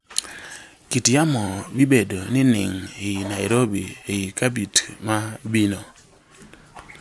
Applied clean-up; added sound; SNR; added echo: none; none; none; none.